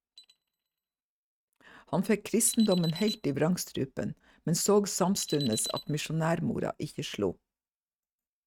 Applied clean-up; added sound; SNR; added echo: neural mask model RNNoise.